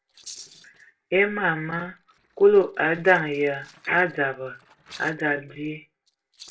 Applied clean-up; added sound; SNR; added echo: neural separator model SepFormer DNS4.